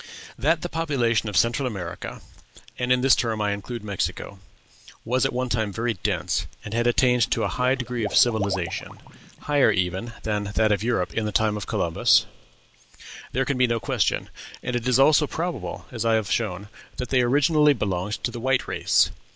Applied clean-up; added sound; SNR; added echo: none; Water / Liquid; 14 dB; none.